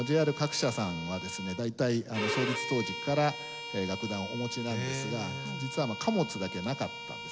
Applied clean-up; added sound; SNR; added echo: none; Bowed string instrument; 7 dB; none.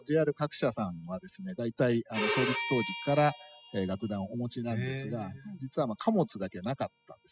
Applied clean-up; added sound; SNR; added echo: classical method spectral subtraction.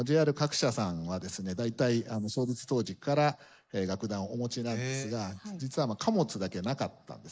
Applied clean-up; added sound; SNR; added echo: neural mask model Resemble Enhance denoiser.